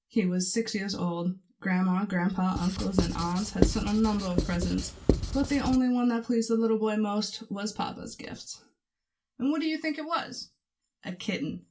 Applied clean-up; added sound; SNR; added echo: none; Writing; 1 dB; reverberation time 0.2 s.